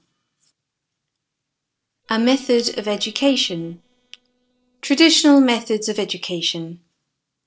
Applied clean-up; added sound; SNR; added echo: neural separator model SepFormer DNS4.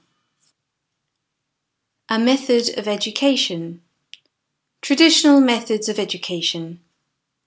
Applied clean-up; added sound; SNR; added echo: none; none; none; none.